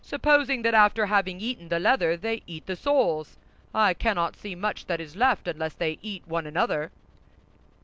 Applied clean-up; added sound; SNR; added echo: none; none; none; none.